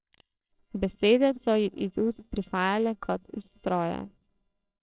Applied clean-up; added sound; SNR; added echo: neural separator model SepFormer WHAMR!.